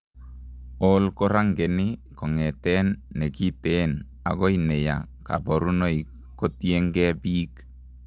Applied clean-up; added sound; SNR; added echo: none; none; none; none.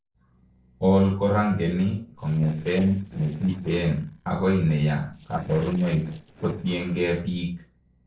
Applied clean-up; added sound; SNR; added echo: neural separator model SepFormer DNS4.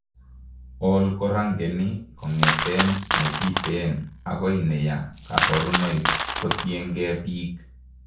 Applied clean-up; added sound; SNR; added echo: none; Coin (dropping); 1 dB; reverberation time 0.4 s.